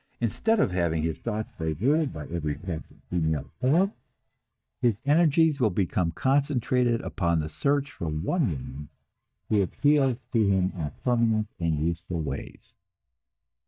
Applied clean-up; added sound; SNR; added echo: neural mask model DeepFilterNet 3.